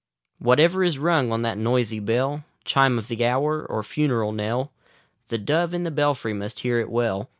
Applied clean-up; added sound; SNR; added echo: none; none; none; none.